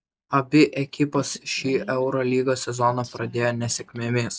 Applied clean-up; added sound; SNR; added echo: neural mask model DeepFilterNet 3.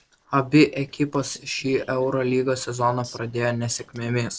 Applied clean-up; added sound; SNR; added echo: neural separator model SepFormer DNS4.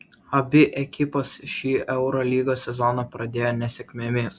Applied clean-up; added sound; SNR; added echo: none; none; none; none.